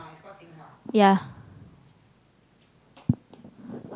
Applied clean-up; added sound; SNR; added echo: none; none; none; none.